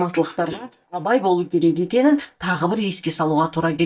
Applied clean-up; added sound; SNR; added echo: neural mask model DeepFilterNet 3.